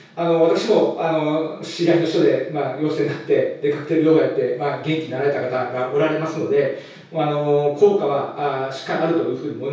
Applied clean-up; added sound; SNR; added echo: none; none; none; reverberation time 0.6 s.